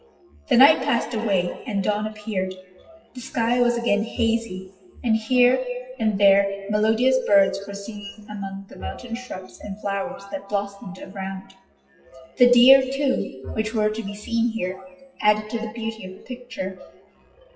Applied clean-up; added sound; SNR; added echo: classical method WPE with log-MMSE.